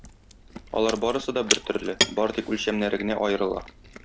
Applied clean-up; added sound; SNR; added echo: none; Chewing, mastication; 5 dB; none.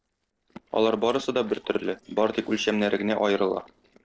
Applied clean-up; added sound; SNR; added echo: neural separator model SepFormer DNS4.